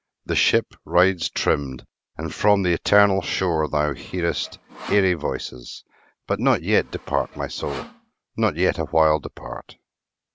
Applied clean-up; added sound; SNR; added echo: none; Sawing; 19 dB; none.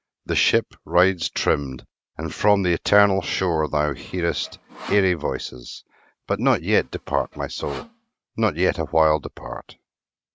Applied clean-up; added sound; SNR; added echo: neural mask model RNNoise.